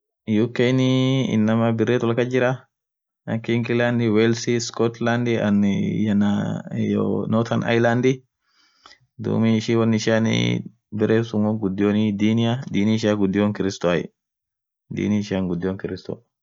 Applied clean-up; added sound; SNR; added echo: none; none; none; none.